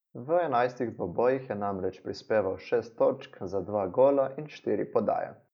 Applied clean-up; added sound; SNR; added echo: none; none; none; none.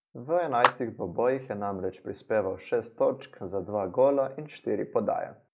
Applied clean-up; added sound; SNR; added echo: none; Clapping; 3 dB; none.